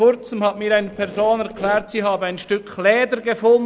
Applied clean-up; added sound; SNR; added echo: none; Squeak; 20 dB; none.